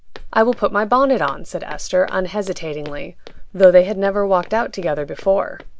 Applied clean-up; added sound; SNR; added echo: none; Walk, footsteps; 13 dB; none.